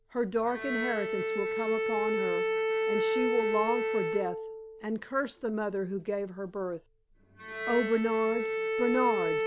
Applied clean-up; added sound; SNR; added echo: none; Bowed string instrument; 0 dB; none.